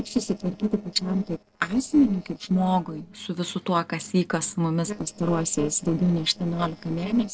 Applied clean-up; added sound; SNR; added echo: neural separator model SepFormer DNS4.